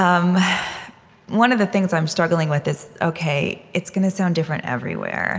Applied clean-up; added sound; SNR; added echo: none; none; none; none.